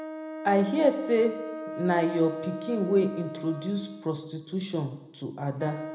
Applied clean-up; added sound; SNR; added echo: none; Wind instrument, woodwind instrument; 11 dB; reverberation time 0.8 s.